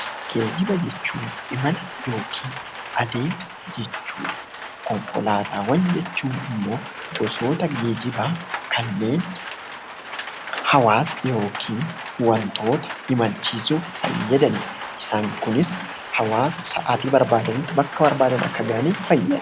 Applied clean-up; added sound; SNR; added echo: none; Rain; 10 dB; none.